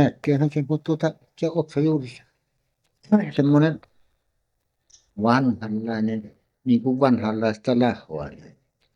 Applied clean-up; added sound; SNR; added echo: neural mask model DeepFilterNet 3.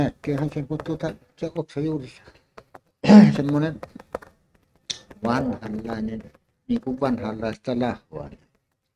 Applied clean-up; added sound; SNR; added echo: neural mask model RNNoise.